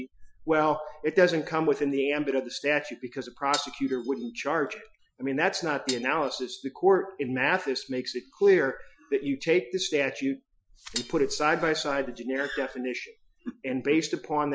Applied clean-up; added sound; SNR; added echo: classical method Wiener filter.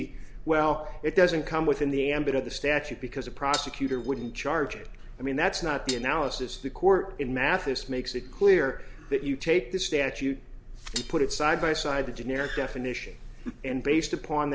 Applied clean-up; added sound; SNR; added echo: none; Glass; 14 dB; none.